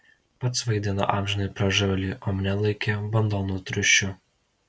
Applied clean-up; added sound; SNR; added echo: none; none; none; none.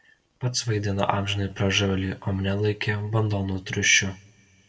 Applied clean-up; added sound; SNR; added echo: none; none; none; reverberation time 0.3 s.